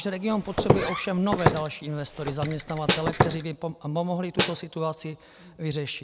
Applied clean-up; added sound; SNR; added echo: none; Snare drum + Walk, footsteps; -1 dB; none.